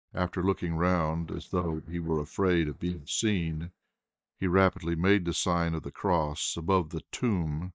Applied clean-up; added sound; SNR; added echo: neural mask model DeepFilterNet 3.